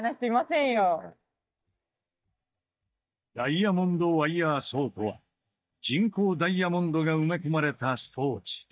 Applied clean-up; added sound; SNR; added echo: neural mask model DeepFilterNet 3.